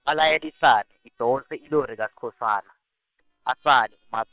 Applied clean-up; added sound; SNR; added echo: neural separator model SepFormer WHAM!.